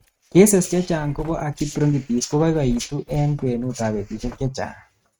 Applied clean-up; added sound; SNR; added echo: neural mask model RNNoise.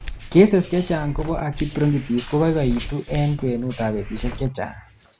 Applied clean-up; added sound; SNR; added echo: none; Keys jangling; 11 dB; none.